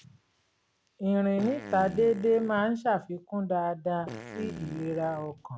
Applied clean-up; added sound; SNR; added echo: none; Fart; 12 dB; none.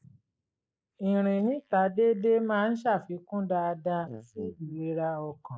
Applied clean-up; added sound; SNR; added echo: neural mask model Resemble Enhance denoiser.